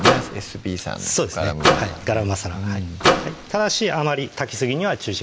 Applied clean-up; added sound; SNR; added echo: none; Microwave oven; -1 dB; none.